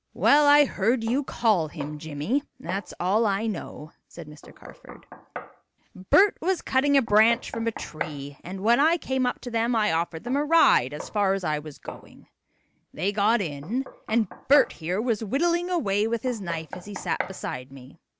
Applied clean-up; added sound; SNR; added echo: none; Knock; 17 dB; none.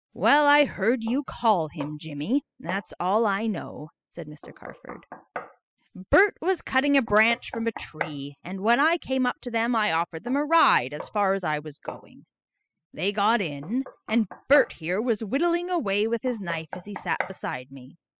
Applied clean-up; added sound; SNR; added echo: classical method spectral subtraction.